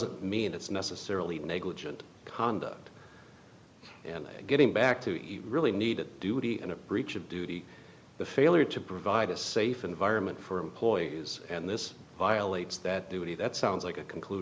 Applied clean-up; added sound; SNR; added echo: none; none; none; none.